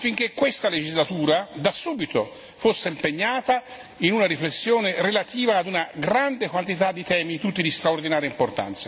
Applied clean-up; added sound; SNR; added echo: none; none; none; none.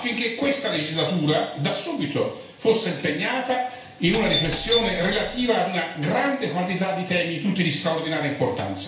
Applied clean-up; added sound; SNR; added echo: none; Doorbell; 4 dB; reverberation time 0.5 s.